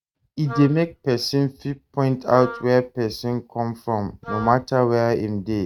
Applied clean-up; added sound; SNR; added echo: neural mask model RNNoise.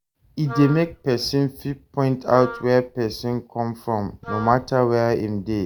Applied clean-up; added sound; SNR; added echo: none; Wind instrument, woodwind instrument; 13 dB; none.